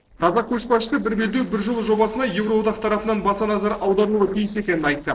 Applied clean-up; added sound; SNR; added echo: neural separator model SepFormer DNS4.